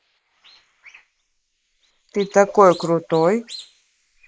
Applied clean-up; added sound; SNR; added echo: neural mask model Resemble Enhance denoiser.